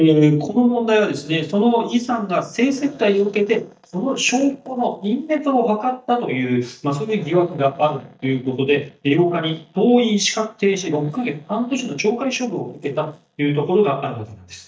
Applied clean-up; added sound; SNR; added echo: neural mask model DeepFilterNet 3.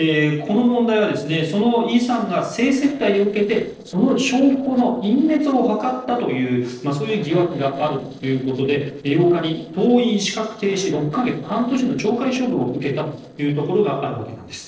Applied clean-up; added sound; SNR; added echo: neural separator model SepFormer DNS4.